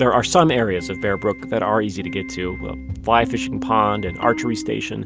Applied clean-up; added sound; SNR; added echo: none; Piano; 19 dB; none.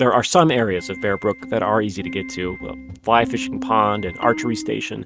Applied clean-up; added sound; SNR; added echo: neural mask model RNNoise.